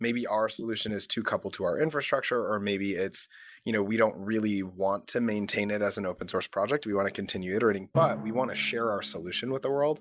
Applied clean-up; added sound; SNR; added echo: none; Drum; 16 dB; none.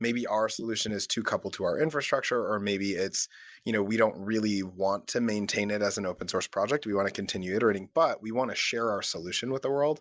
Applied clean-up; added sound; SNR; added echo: none; none; none; none.